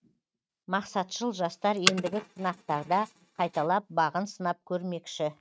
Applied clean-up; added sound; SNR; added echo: neural mask model RNNoise.